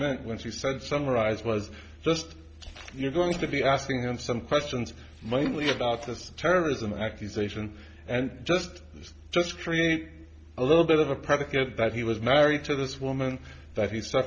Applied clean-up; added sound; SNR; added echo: none; none; none; none.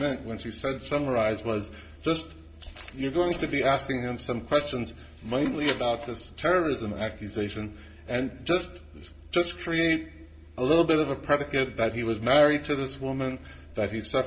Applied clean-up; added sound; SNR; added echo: none; none; none; reverberation time 0.5 s.